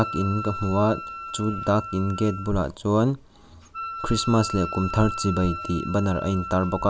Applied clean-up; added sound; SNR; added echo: none; Wind instrument, woodwind instrument; 10 dB; none.